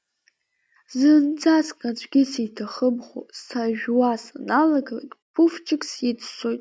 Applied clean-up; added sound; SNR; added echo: none; none; none; none.